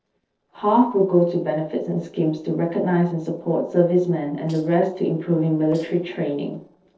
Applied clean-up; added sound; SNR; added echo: neural separator model SepFormer DNS4.